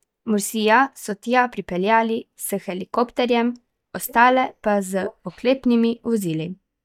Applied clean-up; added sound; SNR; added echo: neural mask model DeepFilterNet 3.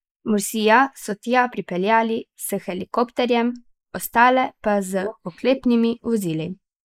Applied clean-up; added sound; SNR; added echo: neural mask model Resemble Enhance denoiser.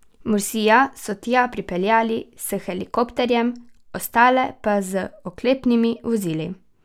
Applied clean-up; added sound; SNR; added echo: none; none; none; none.